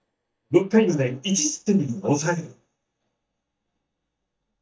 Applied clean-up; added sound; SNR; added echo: neural mask model DeepFilterNet 3.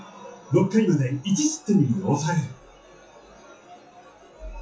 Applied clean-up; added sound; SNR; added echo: classical method WPE with log-MMSE.